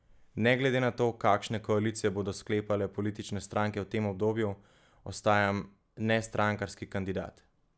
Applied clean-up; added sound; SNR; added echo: none; none; none; none.